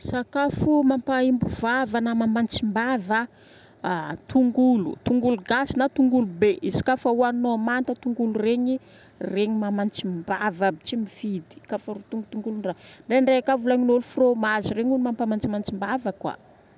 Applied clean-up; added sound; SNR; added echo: none; none; none; none.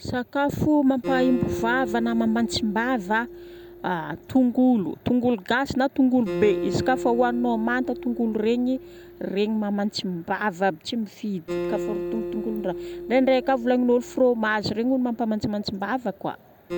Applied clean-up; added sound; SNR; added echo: none; Acoustic guitar; 11 dB; none.